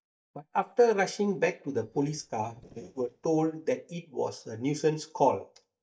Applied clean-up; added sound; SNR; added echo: neural mask model DeepFilterNet 3.